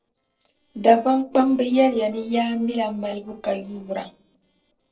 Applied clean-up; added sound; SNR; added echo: neural separator model SepFormer DNS4.